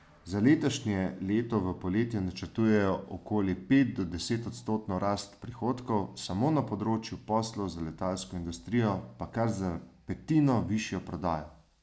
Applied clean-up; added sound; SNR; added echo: none; none; none; none.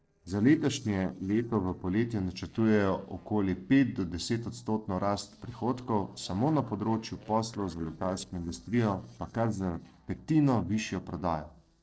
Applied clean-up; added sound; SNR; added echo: neural separator model SepFormer DNS4.